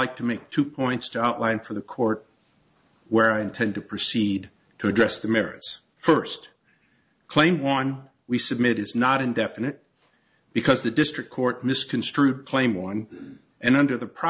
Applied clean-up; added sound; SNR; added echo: none; none; none; none.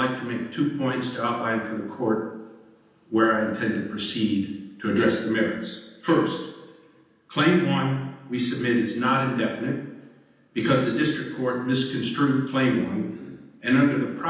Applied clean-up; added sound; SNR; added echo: none; none; none; reverberation time 0.9 s.